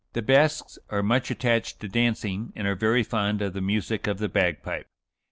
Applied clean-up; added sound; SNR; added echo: none; none; none; none.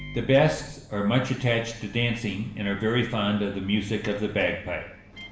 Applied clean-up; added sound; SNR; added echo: none; Microwave oven; 20 dB; reverberation time 0.8 s.